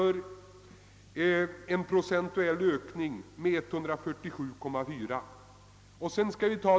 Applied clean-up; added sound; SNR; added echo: none; none; none; none.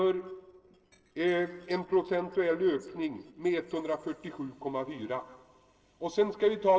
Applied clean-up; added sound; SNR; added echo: neural separator model SepFormer DNS4.